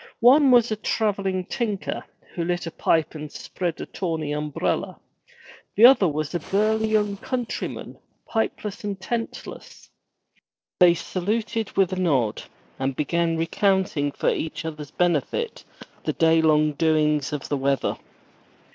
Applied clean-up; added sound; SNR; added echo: neural separator model SepFormer DNS4.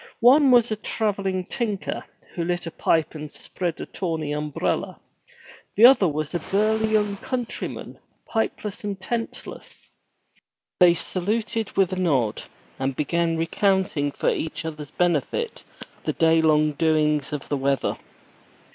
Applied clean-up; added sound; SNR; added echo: none; Fire; 16 dB; none.